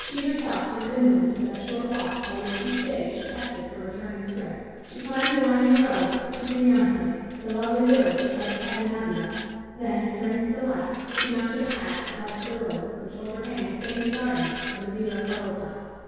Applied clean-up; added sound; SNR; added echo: none; Glass; 9 dB; reverberation time 2.0 s.